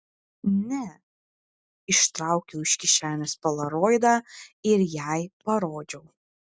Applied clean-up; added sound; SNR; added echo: none; none; none; none.